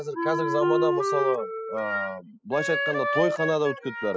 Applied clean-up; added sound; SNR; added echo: classical method spectral subtraction.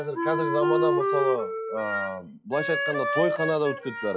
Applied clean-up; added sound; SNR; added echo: classical method log-MMSE.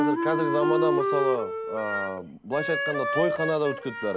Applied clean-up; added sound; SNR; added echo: none; Wind instrument, woodwind instrument; -1 dB; none.